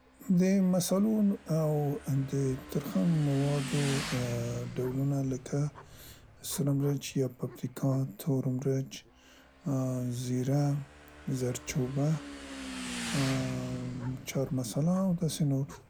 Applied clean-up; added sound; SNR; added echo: none; Motorcycle / Engine; 14 dB; none.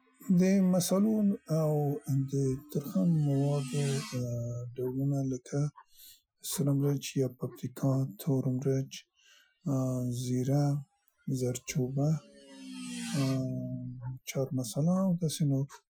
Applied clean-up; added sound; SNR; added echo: classical method Wiener filter.